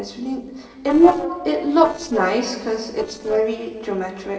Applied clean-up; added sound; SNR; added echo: neural separator model SepFormer DNS4.